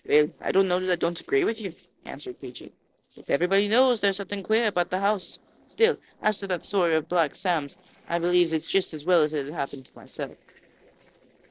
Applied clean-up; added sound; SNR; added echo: neural separator model SepFormer DNS4.